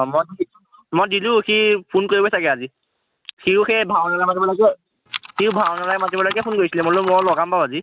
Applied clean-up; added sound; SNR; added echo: neural mask model RNNoise.